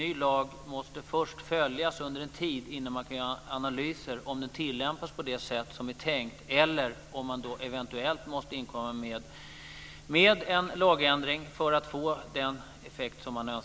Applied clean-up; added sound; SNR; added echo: none; none; none; none.